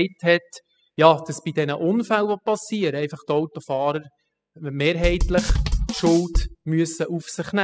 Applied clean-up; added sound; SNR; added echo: classical method spectral subtraction.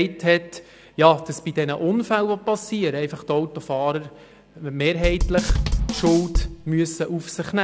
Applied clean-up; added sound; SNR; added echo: none; Drum / Drum kit; 0 dB; none.